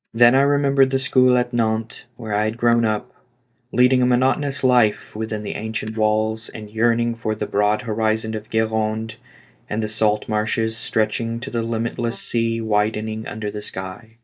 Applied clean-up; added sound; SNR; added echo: neural mask model DeepFilterNet 3.